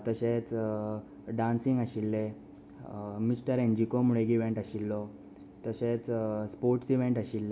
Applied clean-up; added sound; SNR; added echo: none; none; none; none.